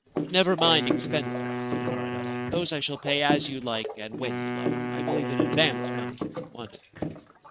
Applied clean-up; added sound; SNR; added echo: neural mask model RNNoise.